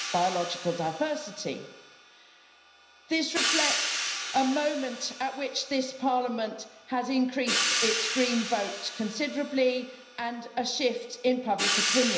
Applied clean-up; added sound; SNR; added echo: none; Hi-hat; 4 dB; reverberation time 0.9 s.